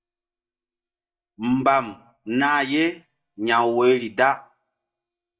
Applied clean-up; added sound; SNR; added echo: neural mask model DeepFilterNet 3.